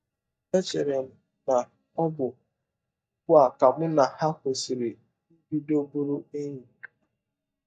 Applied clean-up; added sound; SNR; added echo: neural mask model DeepFilterNet 3.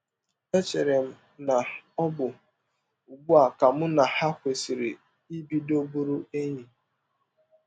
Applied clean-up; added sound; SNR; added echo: none; none; none; none.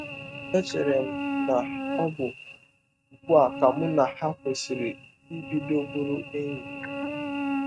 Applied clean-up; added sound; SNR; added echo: neural mask model RNNoise.